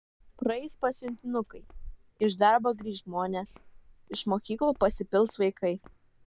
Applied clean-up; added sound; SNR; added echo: none; Walk, footsteps; 19 dB; none.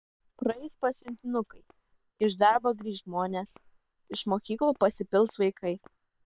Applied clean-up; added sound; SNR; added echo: neural separator model SepFormer WHAM!.